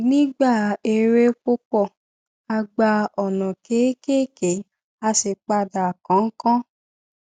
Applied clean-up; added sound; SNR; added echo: none; none; none; none.